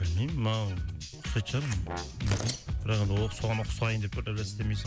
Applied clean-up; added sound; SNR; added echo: none; Tearing + Brass instrument; 14 dB; none.